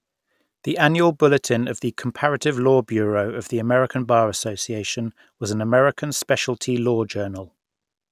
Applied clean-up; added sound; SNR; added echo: none; none; none; none.